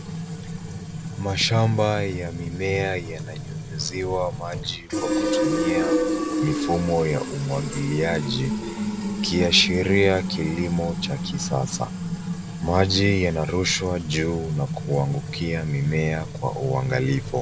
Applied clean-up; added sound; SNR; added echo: none; Fill (with liquid); 4 dB; none.